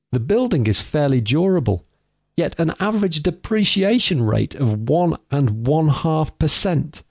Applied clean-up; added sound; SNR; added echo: none; none; none; none.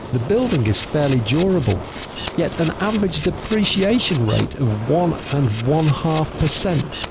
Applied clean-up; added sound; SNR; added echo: none; Fire + Camera; 10 dB; none.